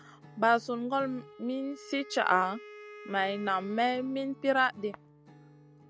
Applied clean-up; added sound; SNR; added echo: none; Acoustic guitar / Strum + Wind instrument, woodwind instrument; 19 dB; none.